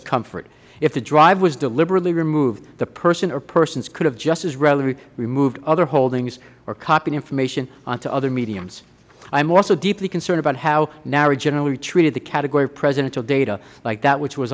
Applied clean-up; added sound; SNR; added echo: none; none; none; none.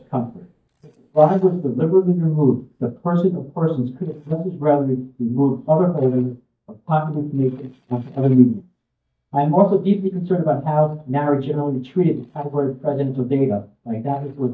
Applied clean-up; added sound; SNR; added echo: neural mask model DeepFilterNet 3.